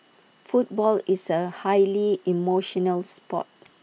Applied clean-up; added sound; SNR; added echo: none; none; none; none.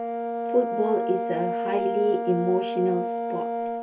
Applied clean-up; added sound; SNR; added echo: none; Brass instrument; 2 dB; reverberation time 0.2 s.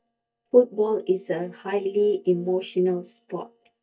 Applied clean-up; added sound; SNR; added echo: neural mask model DeepFilterNet 3.